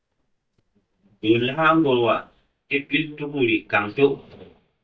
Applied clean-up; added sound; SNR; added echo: neural mask model DeepFilterNet 3.